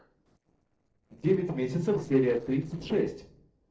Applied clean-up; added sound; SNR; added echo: neural separator model SepFormer DNS4.